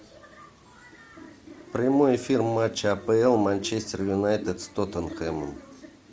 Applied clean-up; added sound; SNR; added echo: none; none; none; none.